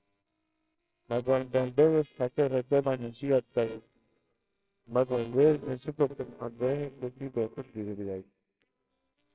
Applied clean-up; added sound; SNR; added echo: neural separator model SepFormer WHAMR!.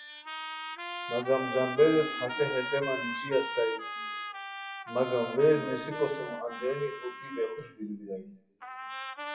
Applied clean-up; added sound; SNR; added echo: classical method WPE with log-MMSE.